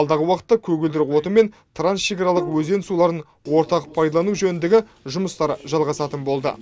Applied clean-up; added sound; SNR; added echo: none; Bowed string instrument; 12 dB; none.